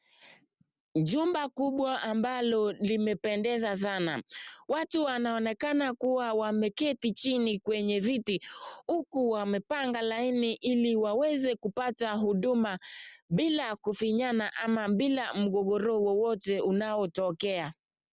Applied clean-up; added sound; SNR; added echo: none; none; none; none.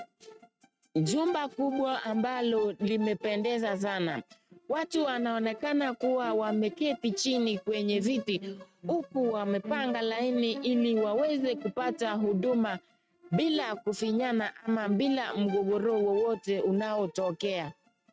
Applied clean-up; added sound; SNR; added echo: neural mask model RNNoise.